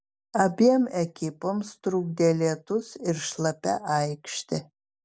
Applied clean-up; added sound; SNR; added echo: none; none; none; none.